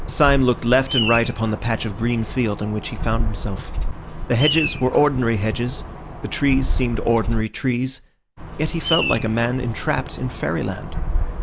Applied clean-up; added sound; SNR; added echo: none; Bird vocalization, bird call, bird song; 4 dB; none.